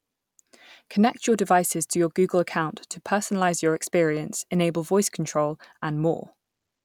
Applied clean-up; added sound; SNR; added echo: none; none; none; none.